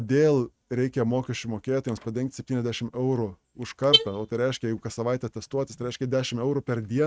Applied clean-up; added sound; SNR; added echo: neural mask model RNNoise.